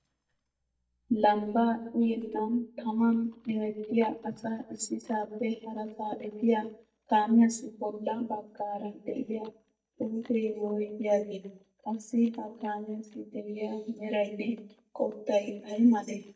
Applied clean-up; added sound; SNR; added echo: neural mask model DeepFilterNet 3.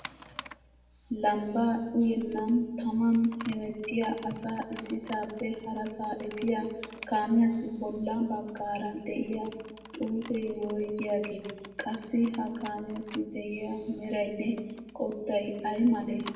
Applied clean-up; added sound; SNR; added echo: none; Computer keyboard; 19 dB; reverberation time 1.0 s.